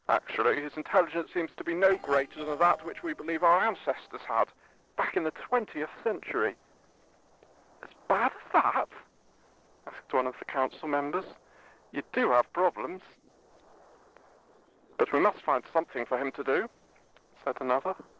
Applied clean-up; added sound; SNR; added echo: neural separator model SepFormer DNS4.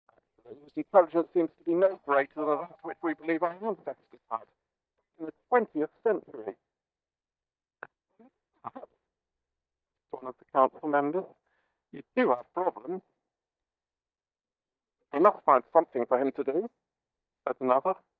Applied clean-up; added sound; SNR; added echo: neural mask model DeepFilterNet 3.